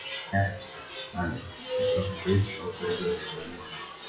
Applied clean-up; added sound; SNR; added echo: classical method WPE with log-MMSE.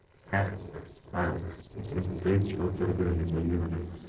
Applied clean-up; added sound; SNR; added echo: neural separator model SepFormer DNS4.